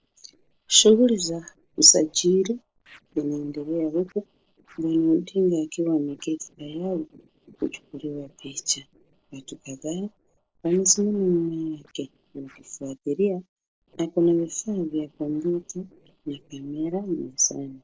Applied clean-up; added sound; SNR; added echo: neural separator model SepFormer DNS4.